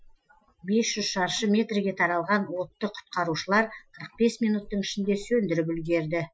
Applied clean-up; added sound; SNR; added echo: classical method Wiener filter.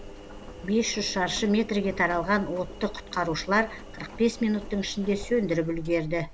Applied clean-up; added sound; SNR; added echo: none; Engine; 13 dB; none.